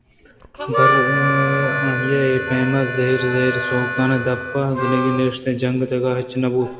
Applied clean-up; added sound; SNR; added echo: none; Harmonica; 3 dB; reverberation time 2.0 s.